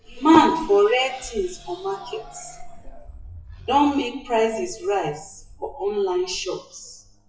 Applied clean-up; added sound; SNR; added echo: classical method WPE with log-MMSE.